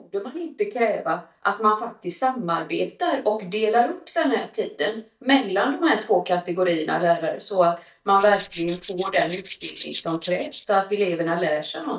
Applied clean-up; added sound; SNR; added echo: neural mask model DeepFilterNet 3.